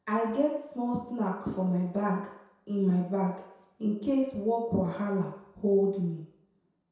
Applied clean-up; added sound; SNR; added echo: none; none; none; reverberation time 0.7 s.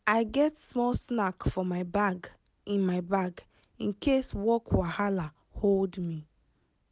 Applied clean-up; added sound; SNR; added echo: none; none; none; none.